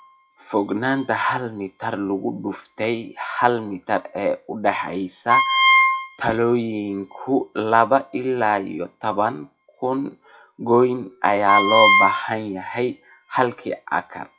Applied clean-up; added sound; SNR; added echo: classical method WPE with log-MMSE.